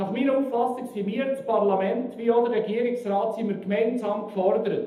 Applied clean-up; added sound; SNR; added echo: none; none; none; reverberation time 0.7 s.